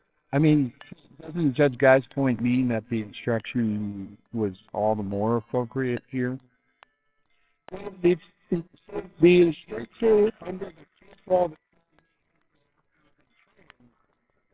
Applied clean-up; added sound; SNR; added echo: neural separator model SepFormer WHAMR!.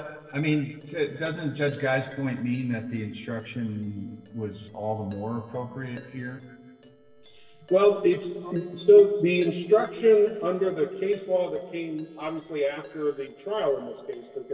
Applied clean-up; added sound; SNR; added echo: neural separator model SepFormer DNS4.